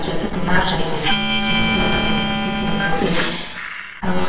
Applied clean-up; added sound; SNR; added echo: neural separator model SepFormer WHAMR!.